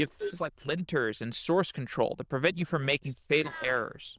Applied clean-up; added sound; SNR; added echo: neural diffusion model UNIVERSE++.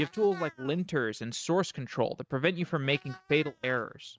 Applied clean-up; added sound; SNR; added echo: neural mask model RNNoise.